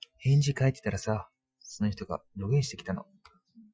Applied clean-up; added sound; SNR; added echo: classical method Wiener filter.